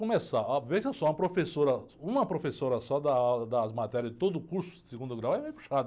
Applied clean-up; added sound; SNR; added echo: none; none; none; none.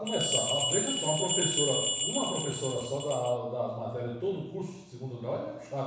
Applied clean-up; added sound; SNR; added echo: none; Bell; -2 dB; reverberation time 1.1 s.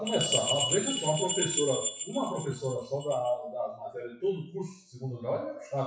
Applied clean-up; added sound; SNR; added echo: classical method WPE with log-MMSE.